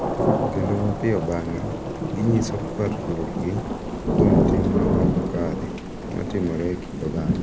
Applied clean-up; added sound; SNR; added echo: none; Thunder / Rain; -3 dB; none.